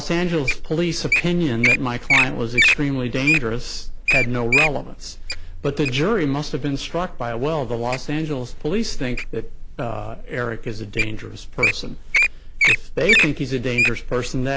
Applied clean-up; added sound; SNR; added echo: none; Wild animals; -1 dB; none.